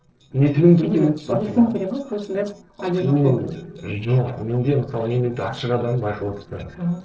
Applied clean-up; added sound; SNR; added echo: neural separator model SepFormer DNS4.